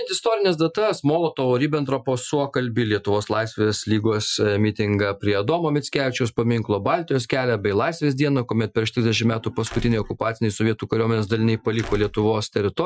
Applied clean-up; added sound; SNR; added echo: classical method Wiener filter.